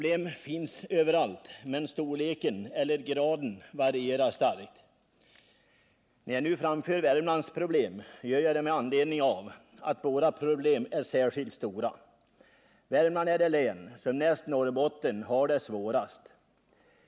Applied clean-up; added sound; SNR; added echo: none; none; none; none.